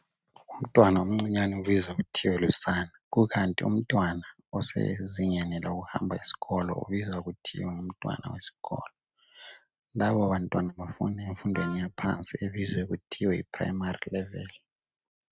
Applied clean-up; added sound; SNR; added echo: neural mask model RNNoise.